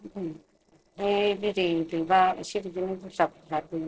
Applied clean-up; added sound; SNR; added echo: neural separator model SepFormer DNS4.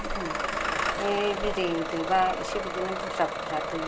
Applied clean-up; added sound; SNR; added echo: none; Engine starting / Bus; 3 dB; none.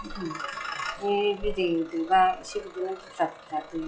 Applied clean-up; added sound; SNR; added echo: classical method log-MMSE.